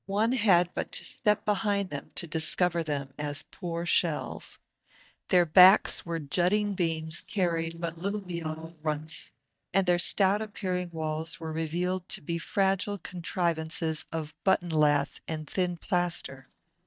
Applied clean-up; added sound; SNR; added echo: neural mask model DeepFilterNet 3.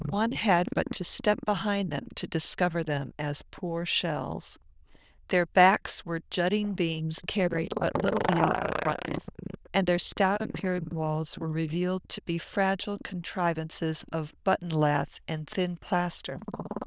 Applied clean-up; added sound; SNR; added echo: neural diffusion model UNIVERSE++.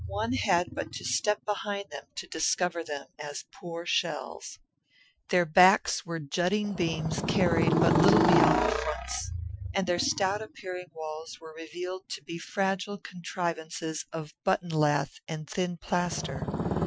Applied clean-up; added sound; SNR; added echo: classical method Wiener filter.